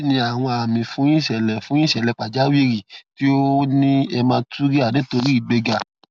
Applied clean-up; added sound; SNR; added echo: none; none; none; none.